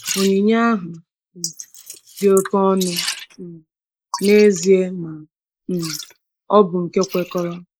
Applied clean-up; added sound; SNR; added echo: neural mask model Resemble Enhance denoiser.